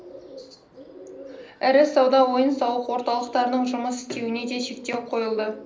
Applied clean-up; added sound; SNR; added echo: none; Bird; 20 dB; reverberation time 0.5 s.